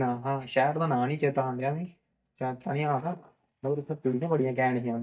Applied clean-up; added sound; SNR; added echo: neural mask model DeepFilterNet 3.